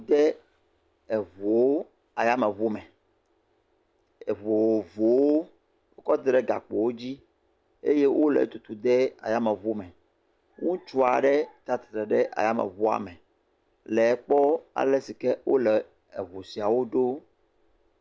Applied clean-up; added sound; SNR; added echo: none; none; none; none.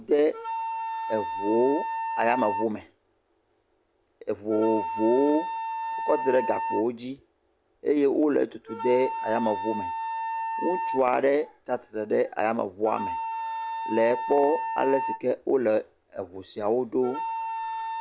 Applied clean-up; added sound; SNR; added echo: none; Wind instrument, woodwind instrument; 6 dB; none.